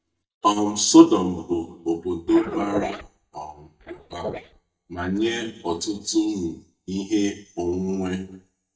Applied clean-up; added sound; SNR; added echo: neural mask model DeepFilterNet 3.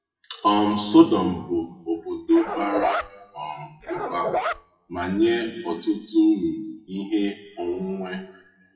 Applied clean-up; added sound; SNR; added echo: classical method WPE with log-MMSE.